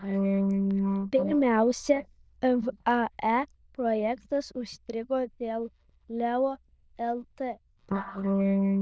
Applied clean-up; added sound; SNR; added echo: neural diffusion model UNIVERSE++.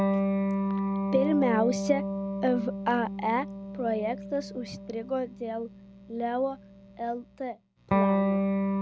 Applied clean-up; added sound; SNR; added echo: none; Electric guitar; -1 dB; none.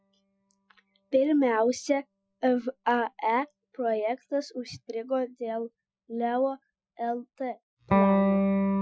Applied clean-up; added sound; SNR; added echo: classical method Wiener filter.